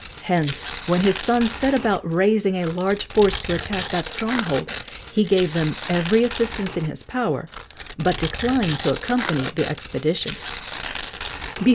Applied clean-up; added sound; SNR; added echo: none; Tearing; 10 dB; none.